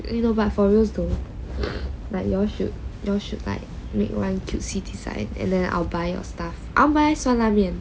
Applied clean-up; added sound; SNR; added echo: none; none; none; none.